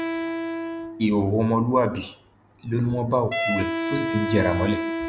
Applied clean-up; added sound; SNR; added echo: none; Wind instrument, woodwind instrument; 5 dB; none.